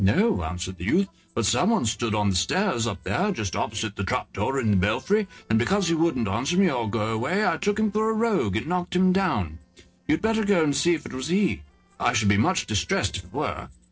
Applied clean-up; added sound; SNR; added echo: neural separator model SepFormer DNS4.